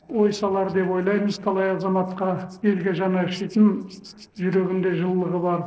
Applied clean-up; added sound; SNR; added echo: neural separator model SepFormer DNS4.